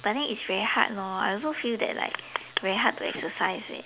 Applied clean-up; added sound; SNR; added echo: none; none; none; none.